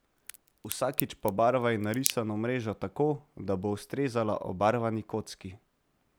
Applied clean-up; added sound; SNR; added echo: none; Crack; 8 dB; none.